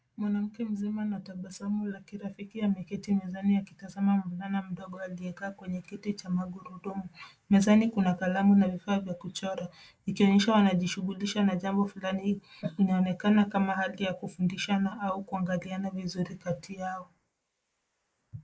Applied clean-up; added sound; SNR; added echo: neural mask model Resemble Enhance denoiser.